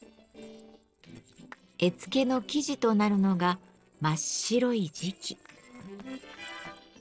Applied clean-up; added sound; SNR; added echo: neural separator model SepFormer DNS4.